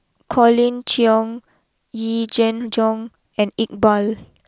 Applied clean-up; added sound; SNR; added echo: none; none; none; none.